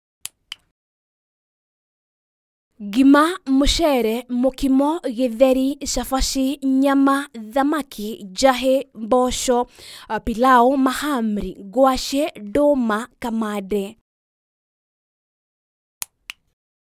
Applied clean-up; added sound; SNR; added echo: none; none; none; none.